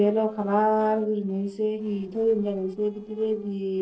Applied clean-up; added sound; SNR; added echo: neural separator model SepFormer DNS4.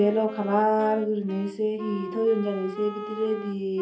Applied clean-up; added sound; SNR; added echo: none; Wind instrument, woodwind instrument; 14 dB; reverberation time 0.3 s.